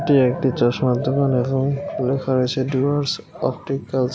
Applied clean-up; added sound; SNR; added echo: none; none; none; none.